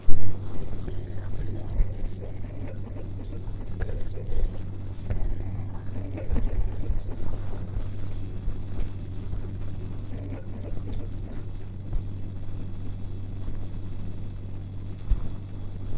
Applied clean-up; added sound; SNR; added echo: neural separator model SepFormer DNS4.